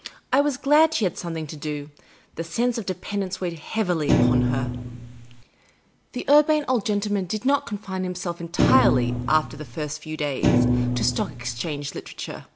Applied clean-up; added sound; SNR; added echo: none; Thump, thud; -3 dB; none.